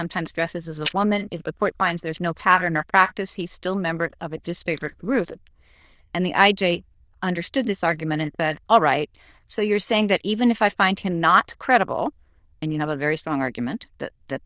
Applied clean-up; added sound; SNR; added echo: neural diffusion model UNIVERSE++.